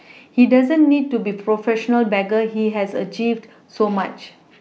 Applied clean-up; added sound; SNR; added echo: none; none; none; none.